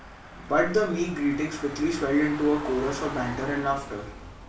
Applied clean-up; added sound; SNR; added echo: none; Engine / Car; 12 dB; reverberation time 0.3 s.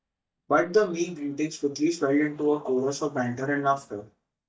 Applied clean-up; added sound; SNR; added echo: neural mask model DeepFilterNet 3.